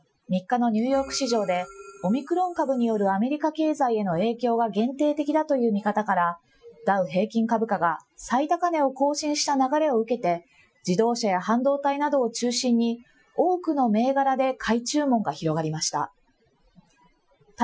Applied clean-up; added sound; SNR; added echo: classical method Wiener filter.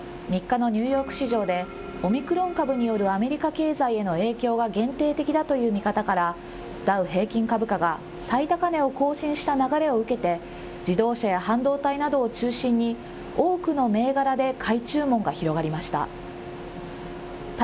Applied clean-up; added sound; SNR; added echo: none; Organ; 15 dB; none.